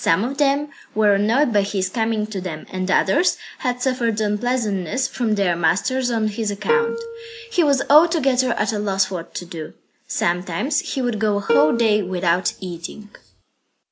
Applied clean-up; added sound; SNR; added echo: none; Plucked string instrument; 6 dB; none.